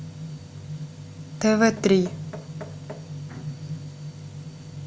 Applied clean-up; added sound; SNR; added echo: none; Knock; 20 dB; none.